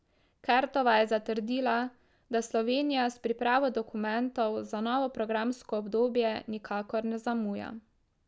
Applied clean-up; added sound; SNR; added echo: none; none; none; none.